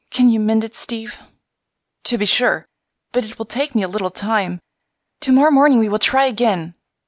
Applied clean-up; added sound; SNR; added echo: none; none; none; none.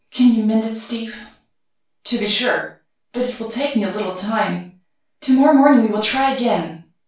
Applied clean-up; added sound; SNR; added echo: none; none; none; reverberation time 0.4 s.